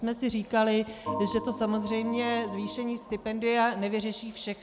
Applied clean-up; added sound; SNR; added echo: none; Organ; 12 dB; none.